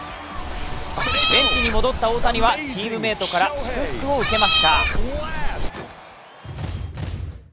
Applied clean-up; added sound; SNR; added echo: none; Meow; -4 dB; none.